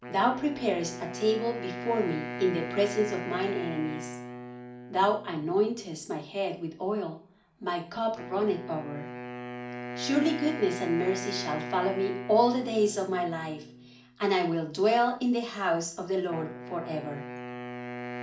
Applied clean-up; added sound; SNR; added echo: none; Wind instrument, woodwind instrument; 10 dB; reverberation time 0.4 s.